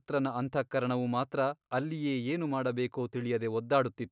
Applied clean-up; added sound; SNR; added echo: none; none; none; none.